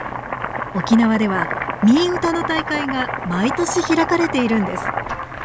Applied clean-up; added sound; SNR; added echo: none; Domestic sounds, home sounds; 6 dB; none.